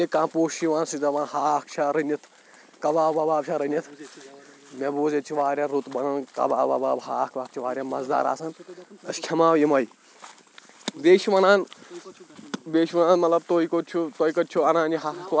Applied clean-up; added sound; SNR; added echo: none; none; none; none.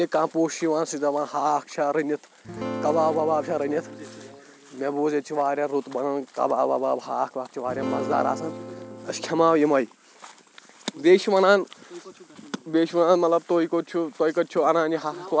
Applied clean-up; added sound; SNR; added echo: none; Acoustic guitar / Strum; 10 dB; none.